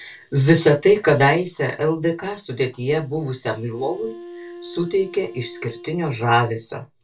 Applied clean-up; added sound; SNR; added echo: none; Wind instrument, woodwind instrument; 18 dB; reverberation time 0.2 s.